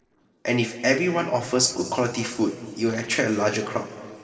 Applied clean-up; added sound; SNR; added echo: neural separator model SepFormer DNS4.